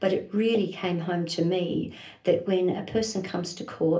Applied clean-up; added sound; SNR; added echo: none; none; none; reverberation time 0.3 s.